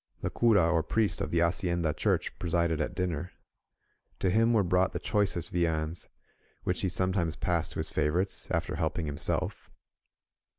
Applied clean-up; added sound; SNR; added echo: none; none; none; none.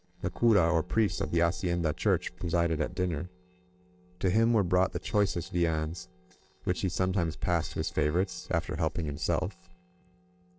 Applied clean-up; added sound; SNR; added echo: neural separator model SepFormer DNS4.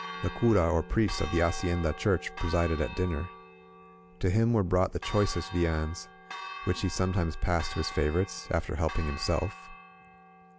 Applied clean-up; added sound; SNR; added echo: none; Church bell; 14 dB; none.